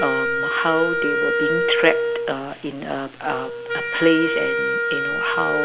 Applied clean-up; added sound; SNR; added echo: none; Wind instrument, woodwind instrument; -1 dB; none.